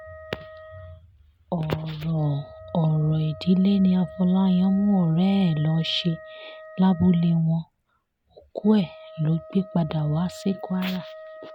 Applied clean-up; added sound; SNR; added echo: none; Wind instrument, woodwind instrument; 19 dB; none.